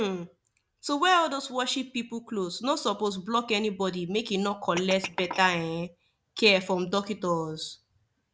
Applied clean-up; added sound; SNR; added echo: none; Glass; 13 dB; none.